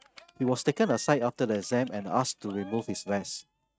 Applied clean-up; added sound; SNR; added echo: neural mask model RNNoise.